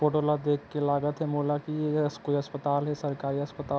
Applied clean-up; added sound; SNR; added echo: none; none; none; none.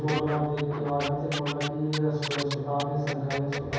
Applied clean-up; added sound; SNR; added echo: none; Scratching (performance technique); 9 dB; reverberation time 1.3 s.